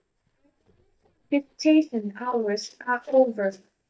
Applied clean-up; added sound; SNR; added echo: neural mask model DeepFilterNet 3.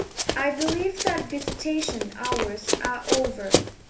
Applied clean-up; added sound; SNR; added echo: none; Run; -1 dB; reverberation time 0.3 s.